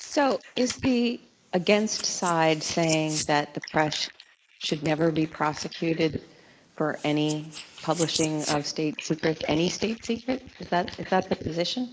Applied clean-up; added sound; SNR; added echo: neural mask model Resemble Enhance denoiser.